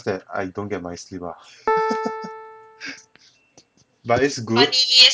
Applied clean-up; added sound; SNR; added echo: none; Piano; 5 dB; none.